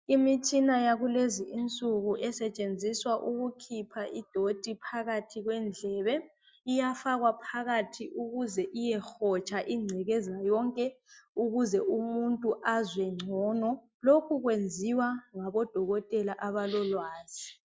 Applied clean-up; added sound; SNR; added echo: none; none; none; none.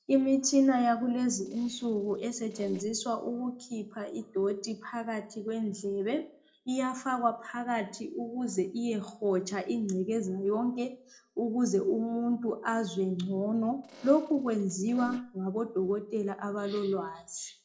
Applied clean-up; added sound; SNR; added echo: neural separator model SepFormer DNS4.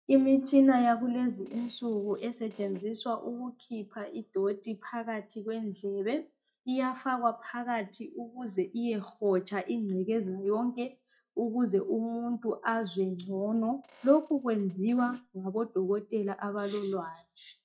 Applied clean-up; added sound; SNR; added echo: neural mask model DeepFilterNet 3.